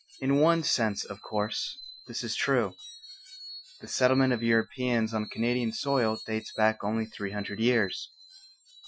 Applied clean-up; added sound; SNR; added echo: classical method Wiener filter.